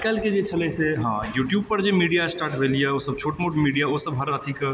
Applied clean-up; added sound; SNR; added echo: none; none; none; none.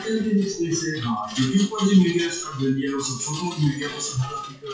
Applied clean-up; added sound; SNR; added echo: classical method WPE with log-MMSE.